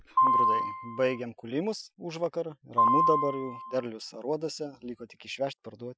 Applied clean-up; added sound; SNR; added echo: classical method Wiener filter.